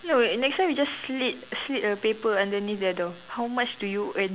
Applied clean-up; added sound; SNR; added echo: none; none; none; none.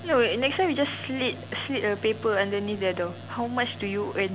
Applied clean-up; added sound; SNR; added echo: none; Mechanical fan; 14 dB; none.